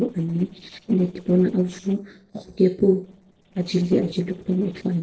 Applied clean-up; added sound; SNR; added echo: neural separator model SepFormer DNS4.